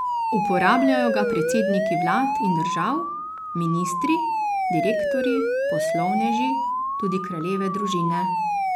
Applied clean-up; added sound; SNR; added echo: none; Siren; -1 dB; none.